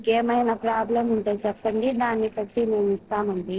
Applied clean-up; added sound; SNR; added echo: neural separator model SepFormer DNS4.